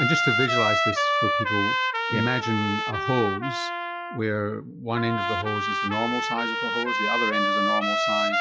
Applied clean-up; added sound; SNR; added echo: classical method log-MMSE.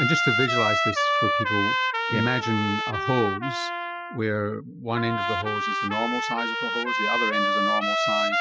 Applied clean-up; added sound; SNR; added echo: classical method spectral subtraction.